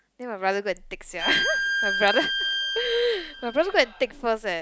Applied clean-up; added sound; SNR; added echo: none; Bowed string instrument; 2 dB; none.